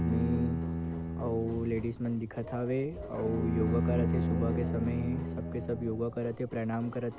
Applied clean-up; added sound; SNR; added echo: none; Bowed string instrument; 1 dB; none.